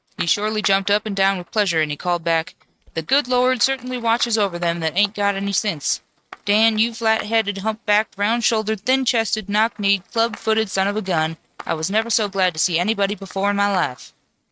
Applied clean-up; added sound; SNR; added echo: neural mask model RNNoise.